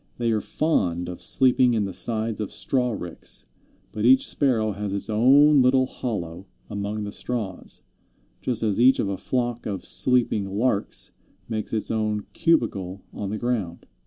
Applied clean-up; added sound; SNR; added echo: none; none; none; none.